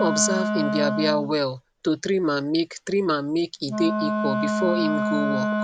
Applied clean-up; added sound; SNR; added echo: none; Wind instrument, woodwind instrument; 2 dB; none.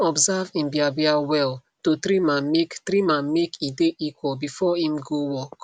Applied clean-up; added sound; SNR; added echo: none; none; none; none.